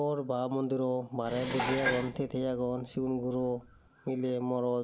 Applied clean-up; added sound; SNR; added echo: none; Dishes, pots, and pans; 6 dB; none.